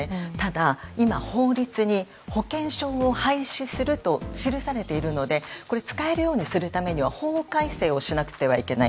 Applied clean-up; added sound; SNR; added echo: none; none; none; none.